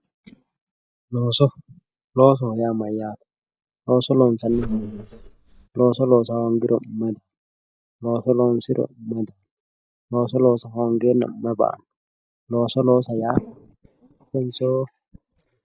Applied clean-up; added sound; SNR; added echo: neural mask model DeepFilterNet 3.